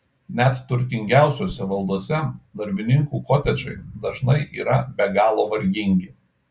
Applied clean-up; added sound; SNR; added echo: none; Explosion; 18 dB; none.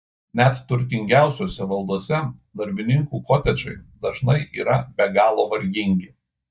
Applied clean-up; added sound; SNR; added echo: neural mask model DeepFilterNet 3.